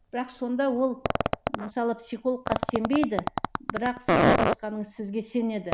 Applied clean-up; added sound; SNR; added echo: none; Fart; 0 dB; none.